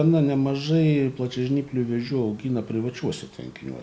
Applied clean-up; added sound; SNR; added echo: none; none; none; none.